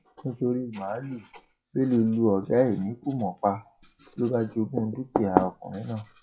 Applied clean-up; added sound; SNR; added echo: classical method WPE with log-MMSE.